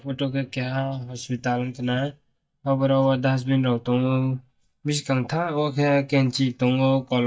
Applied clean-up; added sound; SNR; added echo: neural mask model DeepFilterNet 3.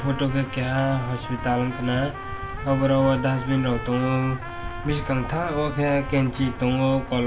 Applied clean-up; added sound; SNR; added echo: none; Trumpet; 13 dB; reverberation time 0.4 s.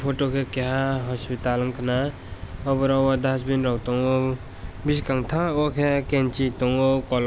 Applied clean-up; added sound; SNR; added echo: none; none; none; none.